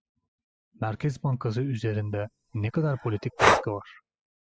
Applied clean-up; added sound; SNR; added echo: classical method spectral subtraction.